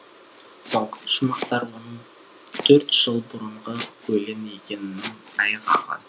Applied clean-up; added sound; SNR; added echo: none; Domestic sounds, home sounds; 14 dB; none.